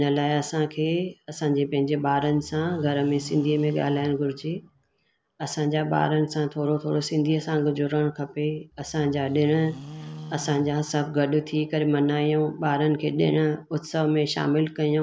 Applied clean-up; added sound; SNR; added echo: none; Livestock, farm animals, working animals; 17 dB; none.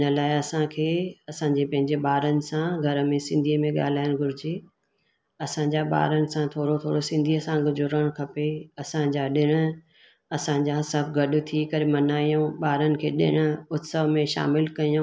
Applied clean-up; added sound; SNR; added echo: none; none; none; none.